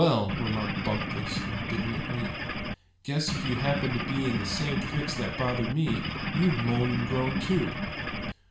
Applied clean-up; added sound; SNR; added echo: none; Engine / Boat, Water vehicle; 2 dB; reverberation time 0.4 s.